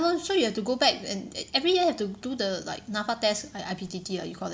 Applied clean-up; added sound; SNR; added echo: none; none; none; none.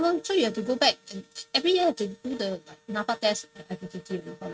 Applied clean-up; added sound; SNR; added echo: neural mask model RNNoise.